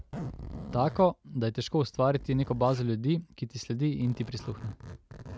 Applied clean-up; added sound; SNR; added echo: none; Zipper (clothing); 15 dB; none.